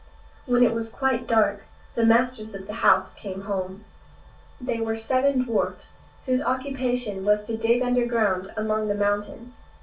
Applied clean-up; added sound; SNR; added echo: none; none; none; reverberation time 0.2 s.